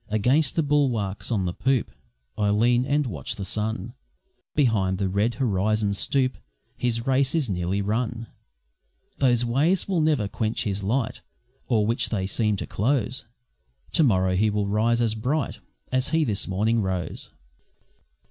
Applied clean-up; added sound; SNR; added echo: none; none; none; none.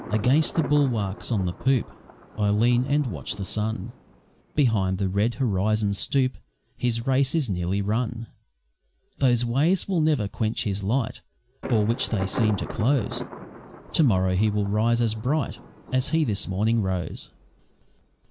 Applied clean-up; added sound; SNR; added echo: none; Thunder; 17 dB; none.